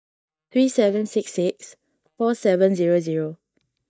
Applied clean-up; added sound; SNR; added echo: neural mask model DeepFilterNet 3.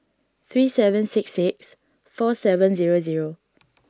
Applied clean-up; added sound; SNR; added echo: none; none; none; none.